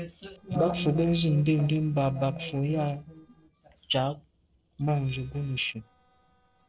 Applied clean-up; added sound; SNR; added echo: neural separator model SepFormer DNS4.